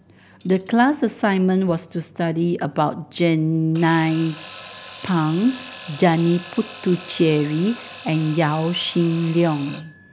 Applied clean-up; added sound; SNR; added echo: none; Alarm / Clock; 19 dB; none.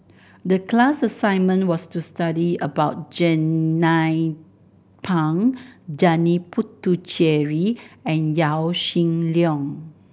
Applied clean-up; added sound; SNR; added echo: none; none; none; none.